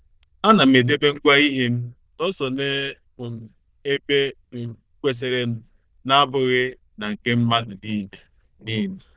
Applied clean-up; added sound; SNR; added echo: neural diffusion model UNIVERSE++.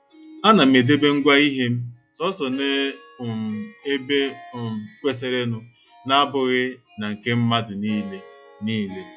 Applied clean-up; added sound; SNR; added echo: classical method log-MMSE.